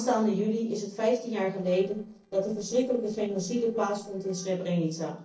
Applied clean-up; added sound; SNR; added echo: neural separator model SepFormer DNS4.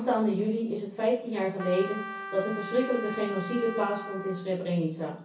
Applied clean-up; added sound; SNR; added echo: none; Trumpet; 10 dB; reverberation time 0.6 s.